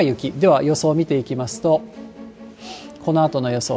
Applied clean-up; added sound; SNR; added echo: none; Musical instrument; 19 dB; none.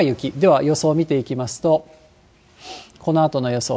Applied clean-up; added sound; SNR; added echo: none; none; none; none.